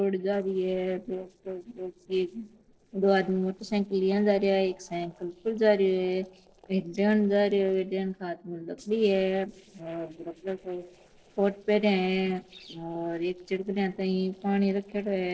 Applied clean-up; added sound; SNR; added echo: neural separator model SepFormer DNS4.